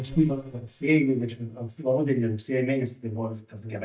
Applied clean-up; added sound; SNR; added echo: neural mask model DeepFilterNet 3.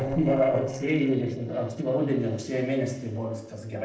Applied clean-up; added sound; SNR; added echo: neural separator model SepFormer DNS4.